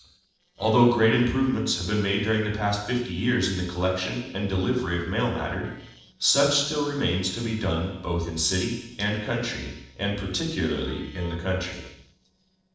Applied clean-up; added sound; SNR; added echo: neural separator model SepFormer DNS4.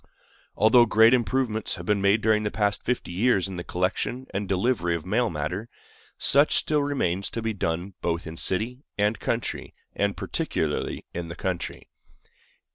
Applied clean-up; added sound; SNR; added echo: none; none; none; none.